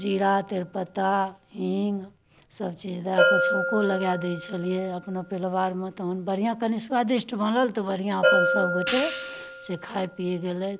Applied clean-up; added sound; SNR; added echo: none; Bell + Hi-hat; 2 dB; none.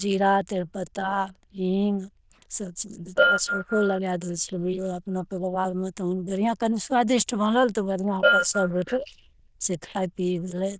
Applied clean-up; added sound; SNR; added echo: neural diffusion model UNIVERSE++.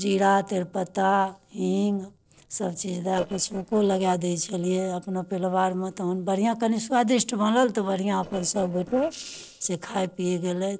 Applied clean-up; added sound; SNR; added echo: neural separator model SepFormer DNS4.